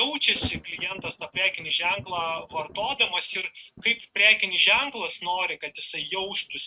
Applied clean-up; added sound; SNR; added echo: neural mask model RNNoise.